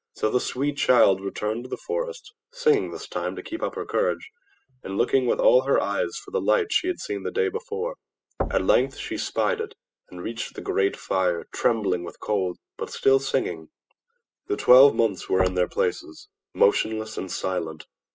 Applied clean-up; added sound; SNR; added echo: classical method spectral subtraction.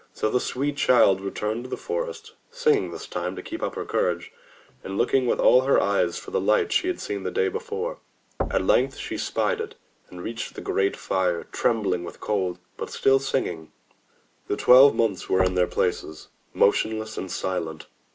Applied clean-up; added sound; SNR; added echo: none; Knock / Wood / Percussion; 11 dB; none.